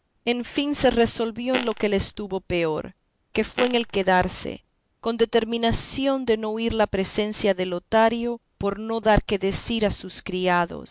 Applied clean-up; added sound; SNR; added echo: none; Fart; 10 dB; none.